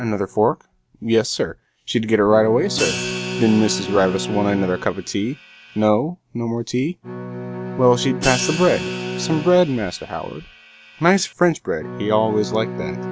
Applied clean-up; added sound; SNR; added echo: none; Bowed string instrument + Hi-hat; 9 dB; none.